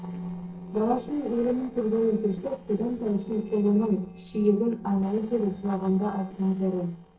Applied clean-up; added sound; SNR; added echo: neural separator model SepFormer DNS4.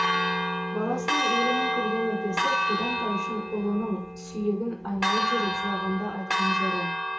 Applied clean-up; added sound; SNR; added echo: none; Church bell; -3 dB; reverberation time 0.7 s.